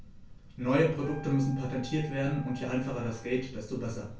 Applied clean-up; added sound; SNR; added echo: none; Wind instrument, woodwind instrument; 19 dB; reverberation time 0.3 s.